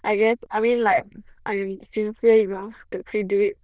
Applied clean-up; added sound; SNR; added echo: neural diffusion model UNIVERSE++.